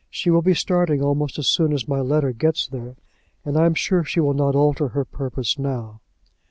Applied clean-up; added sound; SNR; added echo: none; none; none; none.